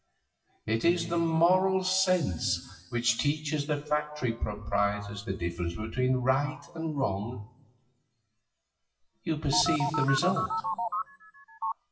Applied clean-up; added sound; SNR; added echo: classical method WPE with log-MMSE.